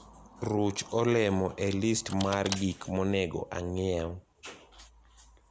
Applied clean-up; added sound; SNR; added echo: none; Car; 13 dB; none.